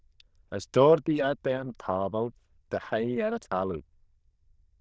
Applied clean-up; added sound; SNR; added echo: neural diffusion model UNIVERSE++.